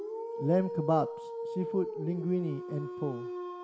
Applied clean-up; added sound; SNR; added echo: none; Dog; 5 dB; none.